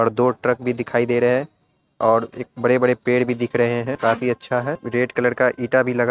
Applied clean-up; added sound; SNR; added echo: neural mask model RNNoise.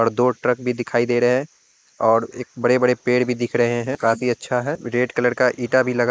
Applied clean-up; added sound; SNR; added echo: neural mask model Resemble Enhance denoiser.